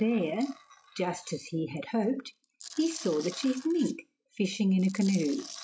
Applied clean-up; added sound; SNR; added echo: classical method log-MMSE.